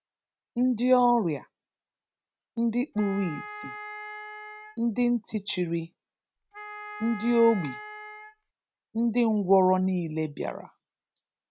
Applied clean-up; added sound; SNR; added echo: none; Wind instrument, woodwind instrument; 12 dB; none.